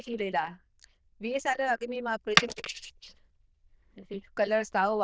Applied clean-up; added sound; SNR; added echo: neural diffusion model UNIVERSE++.